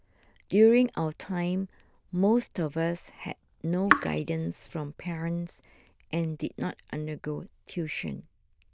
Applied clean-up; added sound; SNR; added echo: neural diffusion model UNIVERSE++.